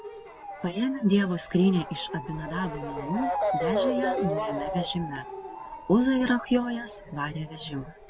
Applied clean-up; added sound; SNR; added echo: none; Motor vehicle (road) / Siren; 5 dB; none.